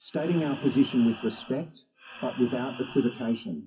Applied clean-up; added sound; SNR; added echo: classical method WPE with log-MMSE.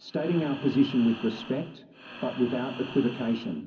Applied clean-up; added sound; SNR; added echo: none; Breathing; 16 dB; reverberation time 0.4 s.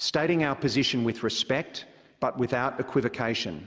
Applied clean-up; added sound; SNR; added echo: none; none; none; none.